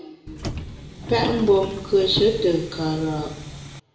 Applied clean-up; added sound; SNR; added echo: none; Subway, metro, underground; 10 dB; reverberation time 0.7 s.